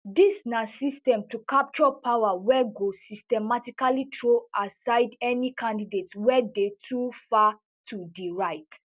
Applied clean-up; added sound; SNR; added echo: none; none; none; none.